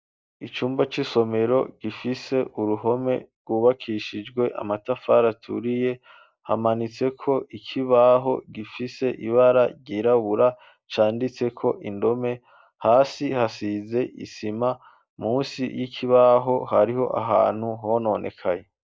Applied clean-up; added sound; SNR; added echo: none; none; none; none.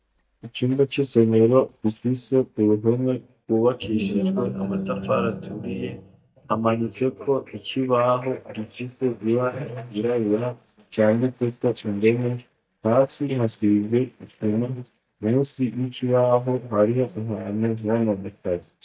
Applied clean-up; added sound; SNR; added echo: neural mask model DeepFilterNet 3.